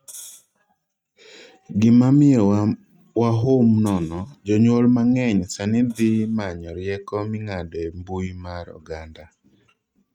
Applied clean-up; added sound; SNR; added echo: neural mask model RNNoise.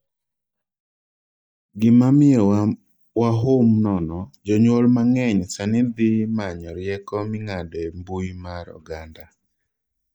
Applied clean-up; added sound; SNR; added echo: neural mask model DeepFilterNet 3.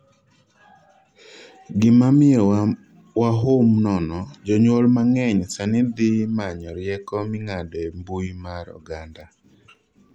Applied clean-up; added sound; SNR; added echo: none; none; none; none.